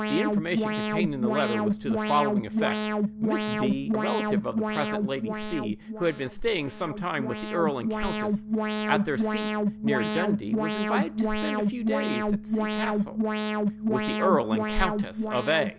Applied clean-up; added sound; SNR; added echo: none; Alarm; -2 dB; none.